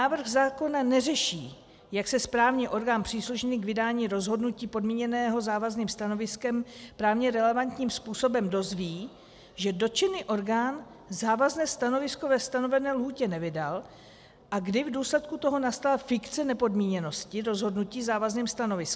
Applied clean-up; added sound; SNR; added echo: none; none; none; none.